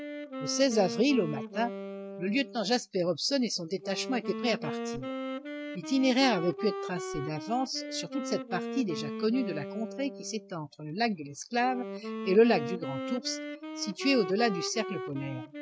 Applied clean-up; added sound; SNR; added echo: none; Wind instrument, woodwind instrument; 8 dB; none.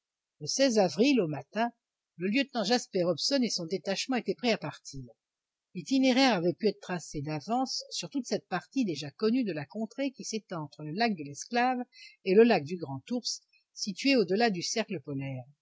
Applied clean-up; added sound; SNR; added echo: none; none; none; none.